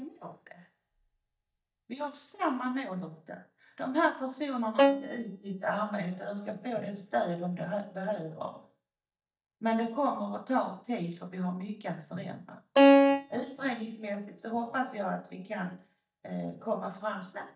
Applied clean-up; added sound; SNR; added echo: neural mask model DeepFilterNet 3.